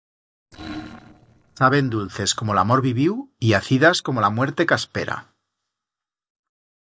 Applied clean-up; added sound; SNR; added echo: neural separator model SepFormer DNS4.